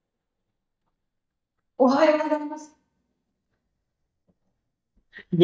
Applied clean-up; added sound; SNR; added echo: neural mask model DeepFilterNet 3.